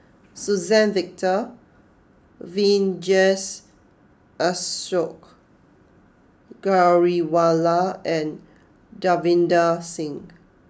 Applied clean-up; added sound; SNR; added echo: none; none; none; none.